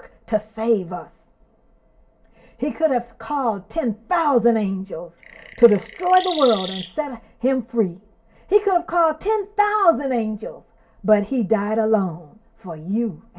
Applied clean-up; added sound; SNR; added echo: none; Chirp, tweet; 13 dB; reverberation time 0.2 s.